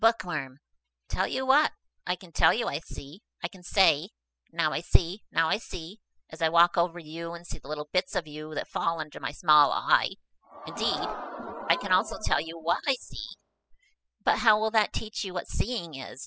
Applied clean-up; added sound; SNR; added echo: classical method spectral subtraction.